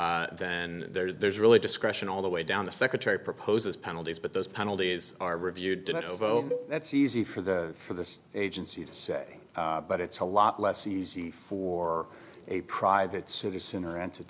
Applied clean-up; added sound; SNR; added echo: none; Cowbell; 11 dB; none.